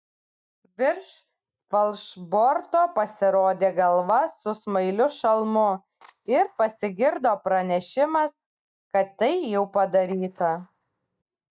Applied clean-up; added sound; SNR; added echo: neural mask model DeepFilterNet 3.